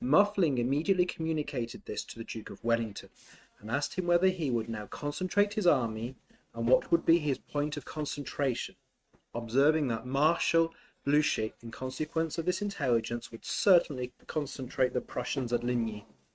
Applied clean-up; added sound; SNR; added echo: neural mask model RNNoise.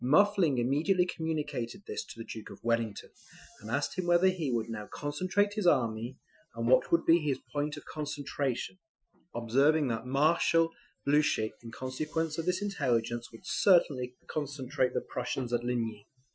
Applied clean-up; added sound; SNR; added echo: classical method Wiener filter.